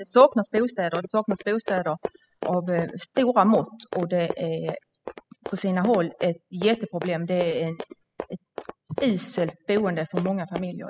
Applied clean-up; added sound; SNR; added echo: classical method spectral subtraction.